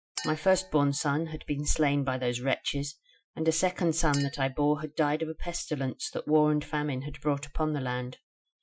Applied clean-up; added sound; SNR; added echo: classical method Wiener filter.